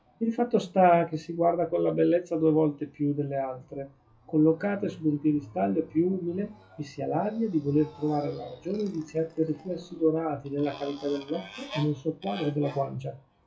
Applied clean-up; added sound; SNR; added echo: classical method WPE with log-MMSE.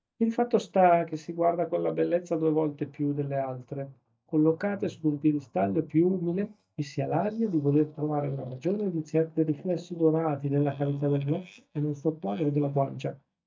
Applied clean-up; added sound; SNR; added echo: neural mask model DeepFilterNet 3.